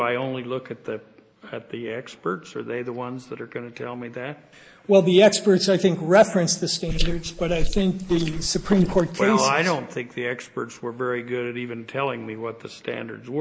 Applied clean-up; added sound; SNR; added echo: neural mask model Resemble Enhance denoiser.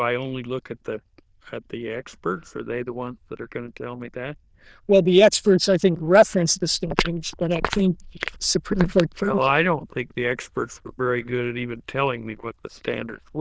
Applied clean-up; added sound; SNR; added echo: neural diffusion model UNIVERSE++.